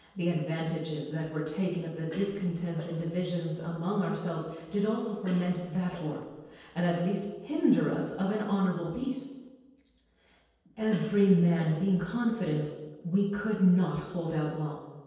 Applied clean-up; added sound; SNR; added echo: neural separator model SepFormer DNS4.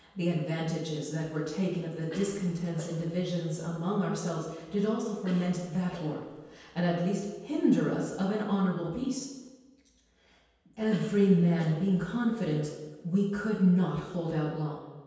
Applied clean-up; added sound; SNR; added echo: none; Cough; 19 dB; reverberation time 1.2 s.